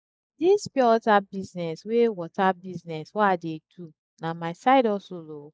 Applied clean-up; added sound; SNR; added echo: neural mask model Resemble Enhance denoiser.